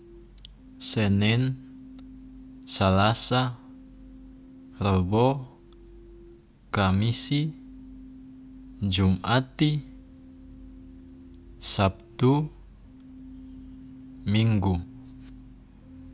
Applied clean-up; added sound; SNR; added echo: none; Keyboard (musical); 20 dB; none.